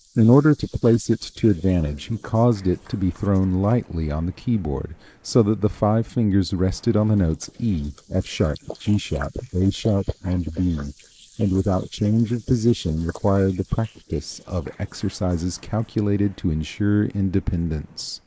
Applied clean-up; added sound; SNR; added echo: neural mask model Resemble Enhance denoiser.